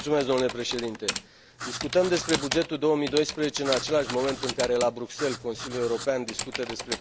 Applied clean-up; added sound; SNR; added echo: none; Typing + Writing; 8 dB; none.